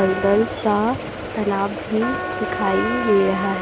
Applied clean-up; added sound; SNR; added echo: none; Trumpet; 9 dB; none.